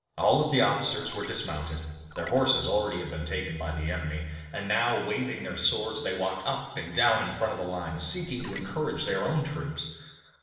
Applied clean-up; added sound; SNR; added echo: neural separator model SepFormer DNS4.